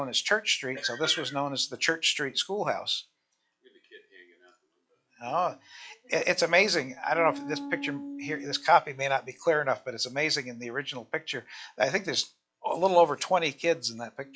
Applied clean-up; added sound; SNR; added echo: classical method log-MMSE.